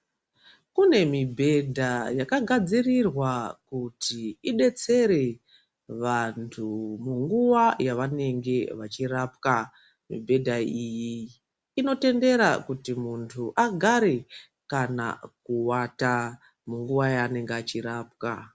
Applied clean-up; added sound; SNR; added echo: none; none; none; none.